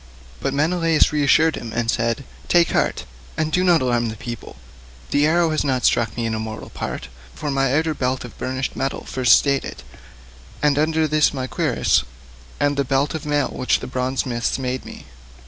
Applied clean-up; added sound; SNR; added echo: none; none; none; none.